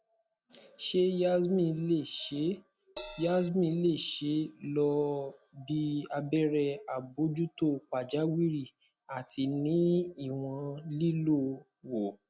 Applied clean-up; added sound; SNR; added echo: none; Crash cymbal; 14 dB; none.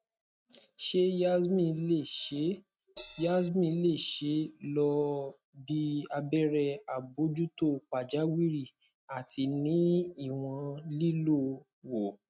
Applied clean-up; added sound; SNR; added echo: neural mask model RNNoise.